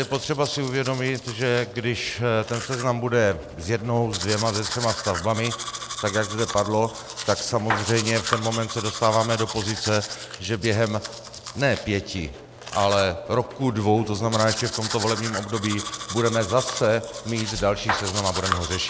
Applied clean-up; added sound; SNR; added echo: none; Domestic sounds, home sounds; 8 dB; none.